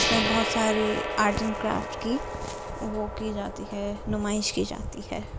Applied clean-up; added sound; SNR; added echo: none; Gong; 4 dB; none.